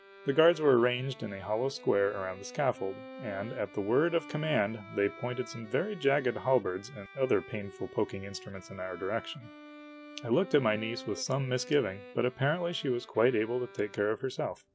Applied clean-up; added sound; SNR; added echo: none; Bowed string instrument; 18 dB; none.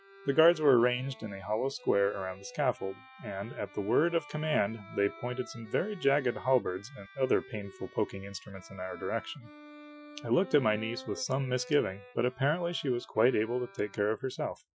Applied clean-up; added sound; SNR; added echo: classical method Wiener filter.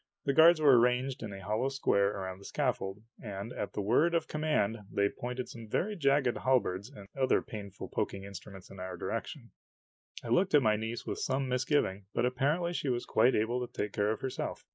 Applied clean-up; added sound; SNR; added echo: neural mask model Resemble Enhance denoiser.